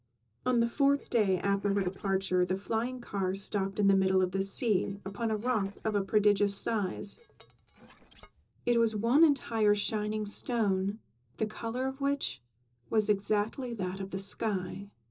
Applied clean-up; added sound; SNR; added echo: neural separator model SepFormer DNS4.